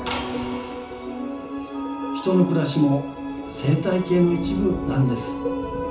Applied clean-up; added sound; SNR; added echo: none; Thunder; 16 dB; reverberation time 0.9 s.